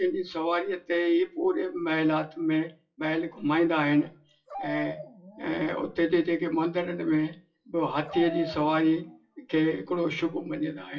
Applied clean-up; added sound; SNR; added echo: classical method WPE with log-MMSE.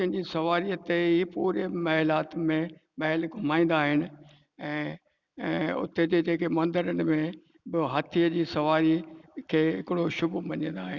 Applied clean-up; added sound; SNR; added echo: none; none; none; none.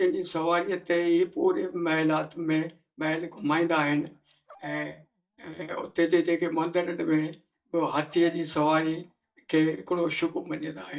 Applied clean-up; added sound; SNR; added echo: neural mask model DeepFilterNet 3.